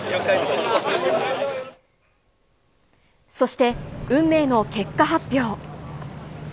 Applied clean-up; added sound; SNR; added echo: none; none; none; none.